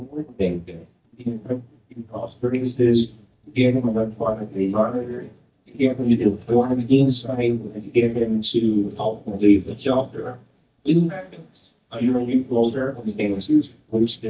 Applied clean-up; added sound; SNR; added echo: neural mask model DeepFilterNet 3.